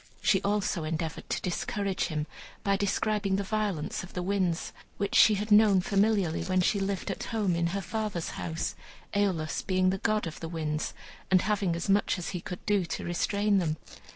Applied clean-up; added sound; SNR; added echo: neural separator model SepFormer DNS4.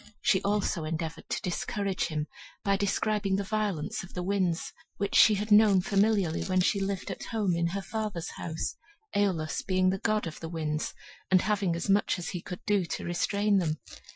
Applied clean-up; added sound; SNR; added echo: classical method Wiener filter.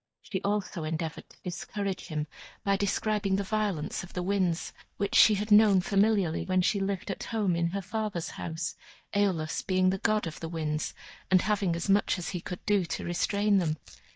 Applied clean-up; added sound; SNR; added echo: neural mask model DeepFilterNet 3.